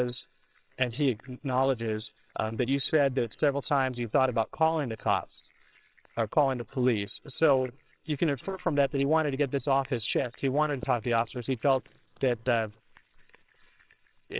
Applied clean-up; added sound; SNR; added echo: neural separator model SepFormer WHAMR!.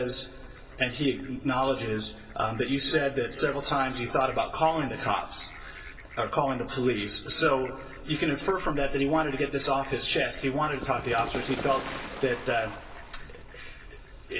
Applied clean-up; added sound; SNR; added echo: none; Fowl; 12 dB; reverberation time 0.2 s.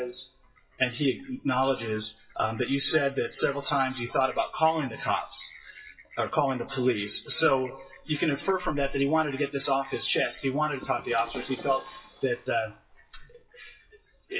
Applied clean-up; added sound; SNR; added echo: classical method WPE with log-MMSE.